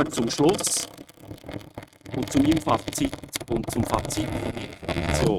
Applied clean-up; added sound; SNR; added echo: neural mask model RNNoise.